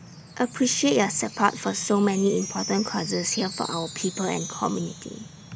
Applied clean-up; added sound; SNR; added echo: none; Wind chime; 13 dB; none.